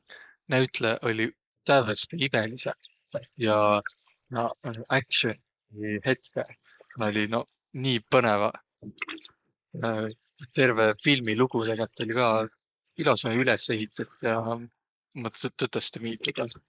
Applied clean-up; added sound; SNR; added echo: neural mask model Resemble Enhance denoiser.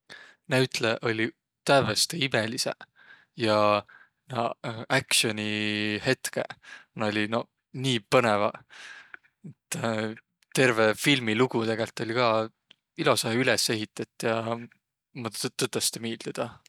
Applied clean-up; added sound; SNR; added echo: none; none; none; none.